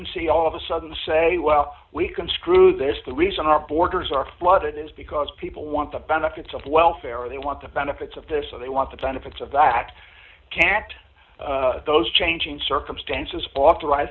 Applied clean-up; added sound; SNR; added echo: none; none; none; none.